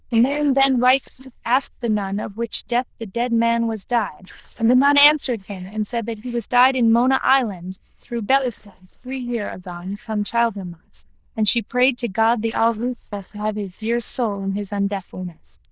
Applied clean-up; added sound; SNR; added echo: neural diffusion model UNIVERSE++.